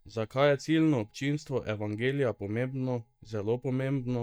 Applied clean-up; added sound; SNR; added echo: neural mask model DeepFilterNet 3.